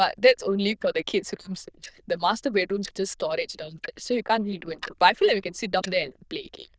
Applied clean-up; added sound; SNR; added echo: neural diffusion model UNIVERSE++.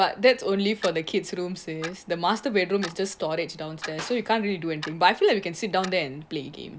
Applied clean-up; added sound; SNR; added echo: none; Clapping + Clock; 18 dB; none.